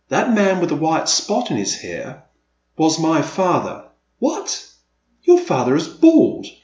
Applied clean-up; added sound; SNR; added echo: none; none; none; none.